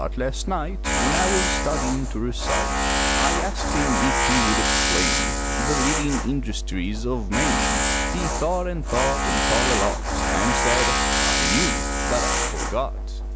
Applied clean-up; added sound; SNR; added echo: none; Tools; -5 dB; none.